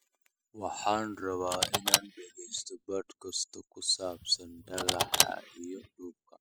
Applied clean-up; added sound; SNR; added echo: classical method spectral subtraction.